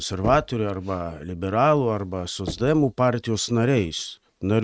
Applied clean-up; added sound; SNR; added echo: neural mask model RNNoise.